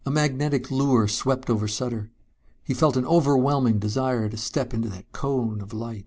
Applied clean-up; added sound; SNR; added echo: none; none; none; none.